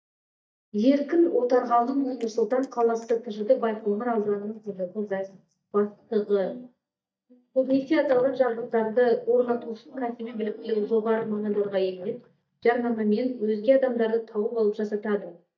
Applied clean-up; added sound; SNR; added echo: neural mask model DeepFilterNet 3.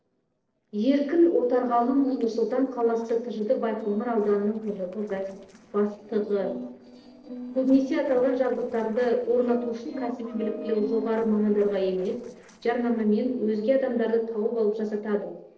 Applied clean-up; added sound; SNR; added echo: neural separator model SepFormer DNS4.